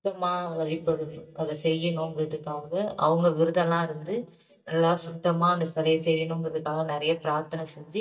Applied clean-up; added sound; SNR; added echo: neural mask model DeepFilterNet 3.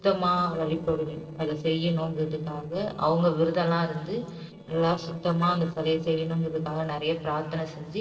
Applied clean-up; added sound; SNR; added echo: neural separator model SepFormer DNS4.